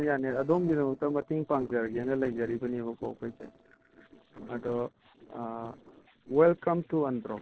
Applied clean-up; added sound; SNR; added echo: neural separator model SepFormer DNS4.